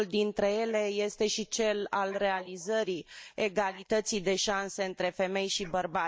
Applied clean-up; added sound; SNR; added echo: neural mask model DeepFilterNet 3.